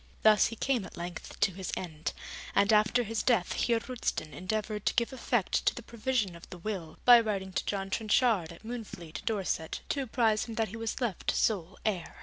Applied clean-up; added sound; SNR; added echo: none; Fireworks; 20 dB; none.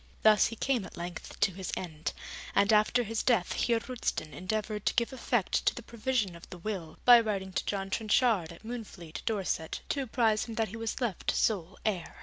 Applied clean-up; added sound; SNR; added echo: none; none; none; none.